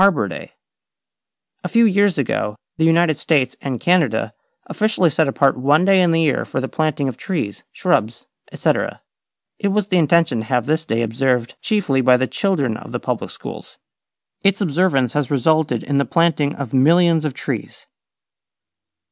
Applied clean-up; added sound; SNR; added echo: none; none; none; none.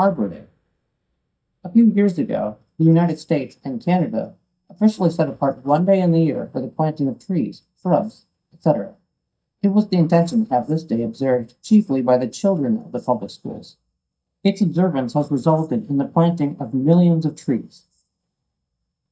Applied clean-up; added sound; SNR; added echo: neural mask model DeepFilterNet 3.